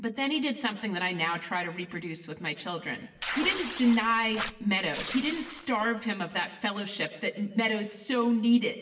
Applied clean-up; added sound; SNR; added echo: none; Tearing; 6 dB; reverberation time 0.9 s.